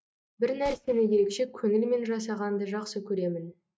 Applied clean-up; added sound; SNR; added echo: neural mask model RNNoise.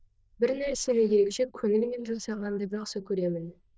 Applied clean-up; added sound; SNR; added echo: neural diffusion model UNIVERSE++.